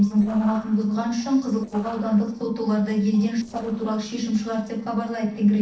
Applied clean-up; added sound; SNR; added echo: neural separator model SepFormer DNS4.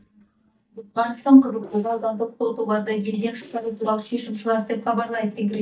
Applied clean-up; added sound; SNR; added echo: neural mask model DeepFilterNet 3.